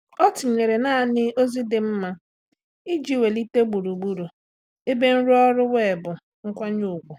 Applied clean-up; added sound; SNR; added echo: none; none; none; none.